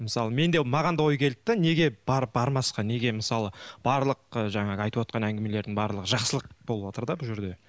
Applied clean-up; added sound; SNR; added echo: none; none; none; none.